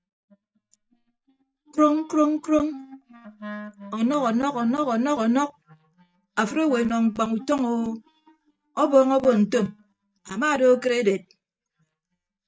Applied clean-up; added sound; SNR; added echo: neural mask model DeepFilterNet 3.